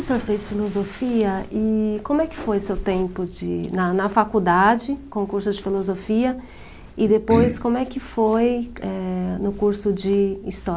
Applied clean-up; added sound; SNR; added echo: none; none; none; none.